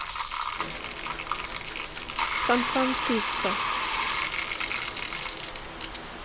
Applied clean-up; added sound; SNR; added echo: none; Bathtub (filling or washing); -4 dB; none.